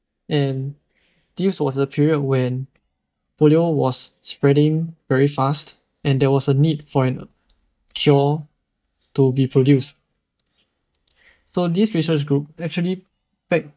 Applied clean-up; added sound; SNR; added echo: neural mask model DeepFilterNet 3.